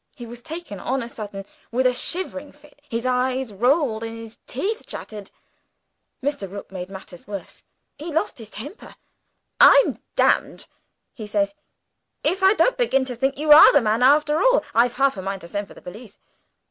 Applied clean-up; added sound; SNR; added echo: none; none; none; none.